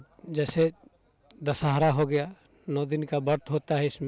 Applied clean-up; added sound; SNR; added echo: none; none; none; none.